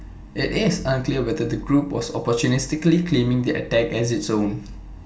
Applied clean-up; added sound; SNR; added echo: none; none; none; reverberation time 0.4 s.